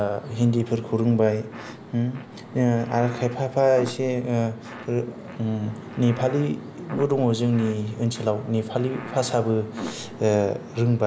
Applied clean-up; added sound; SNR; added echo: none; Fart; 17 dB; none.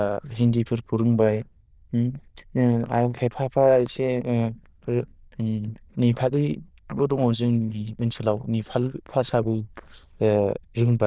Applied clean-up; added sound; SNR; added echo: neural diffusion model UNIVERSE++.